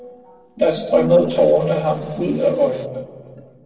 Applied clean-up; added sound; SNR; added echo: neural separator model SepFormer DNS4.